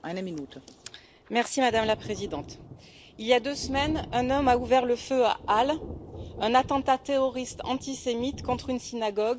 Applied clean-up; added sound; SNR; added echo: none; Thunder; 15 dB; none.